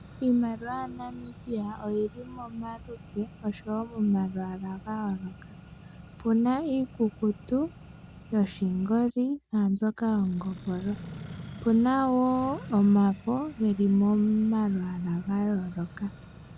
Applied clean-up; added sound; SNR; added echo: none; Accelerating, revving, vroom; 18 dB; none.